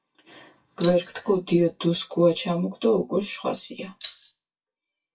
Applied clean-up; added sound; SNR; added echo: classical method WPE with log-MMSE.